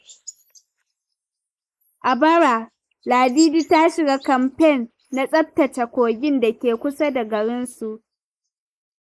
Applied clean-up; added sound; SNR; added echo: neural mask model Resemble Enhance denoiser.